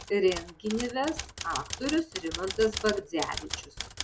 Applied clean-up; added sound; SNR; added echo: none; Typewriter; 8 dB; none.